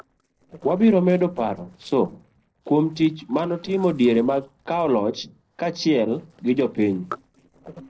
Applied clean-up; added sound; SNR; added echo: neural separator model SepFormer DNS4.